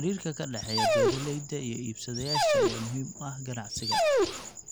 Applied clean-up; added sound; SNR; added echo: none; Dog; -5 dB; none.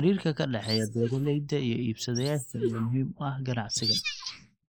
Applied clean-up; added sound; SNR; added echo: neural mask model Resemble Enhance denoiser.